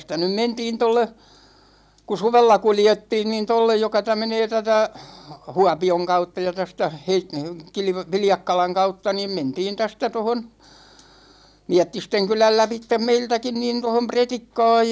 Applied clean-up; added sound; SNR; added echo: none; none; none; none.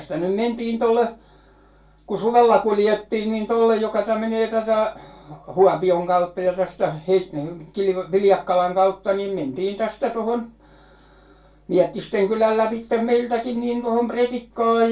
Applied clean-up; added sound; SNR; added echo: none; none; none; reverberation time 0.2 s.